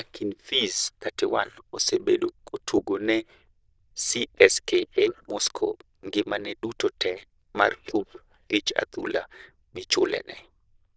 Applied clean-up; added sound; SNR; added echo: neural diffusion model UNIVERSE++.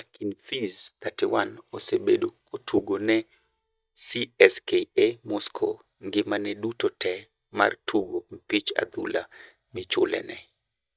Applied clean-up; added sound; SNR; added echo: neural mask model DeepFilterNet 3.